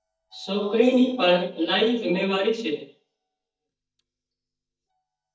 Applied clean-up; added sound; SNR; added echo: neural mask model DeepFilterNet 3.